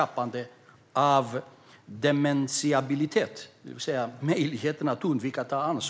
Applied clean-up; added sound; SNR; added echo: none; none; none; none.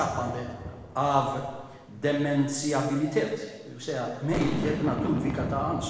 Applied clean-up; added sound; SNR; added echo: none; Boom; 8 dB; reverberation time 1.2 s.